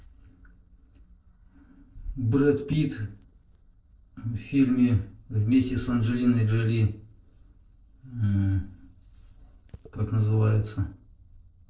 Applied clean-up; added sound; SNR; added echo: neural separator model SepFormer DNS4.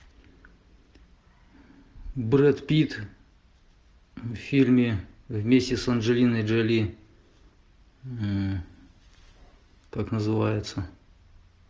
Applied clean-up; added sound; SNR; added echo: none; none; none; none.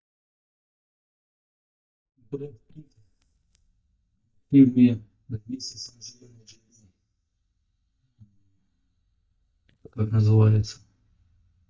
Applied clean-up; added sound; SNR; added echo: neural mask model DeepFilterNet 3.